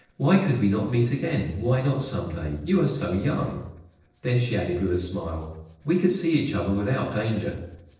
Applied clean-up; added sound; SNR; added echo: neural separator model SepFormer DNS4.